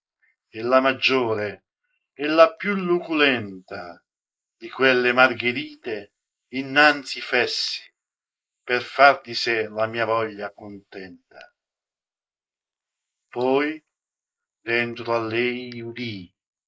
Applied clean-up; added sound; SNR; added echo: neural mask model Resemble Enhance denoiser.